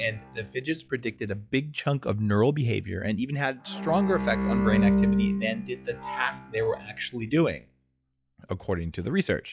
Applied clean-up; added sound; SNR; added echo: classical method log-MMSE.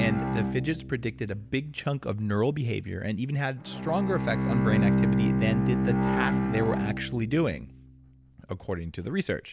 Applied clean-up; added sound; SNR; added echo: none; Bowed string instrument; -1 dB; none.